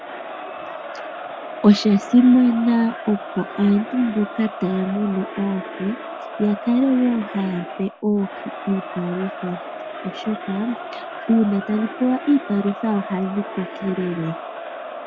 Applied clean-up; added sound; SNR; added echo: none; Crowd; 11 dB; none.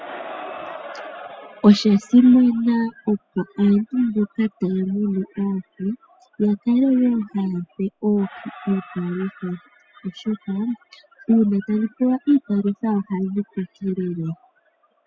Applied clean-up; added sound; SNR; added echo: classical method spectral subtraction.